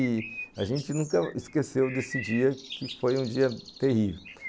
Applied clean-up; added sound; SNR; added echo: none; Bird; 14 dB; none.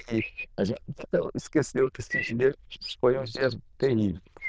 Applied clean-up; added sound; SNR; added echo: neural diffusion model UNIVERSE++.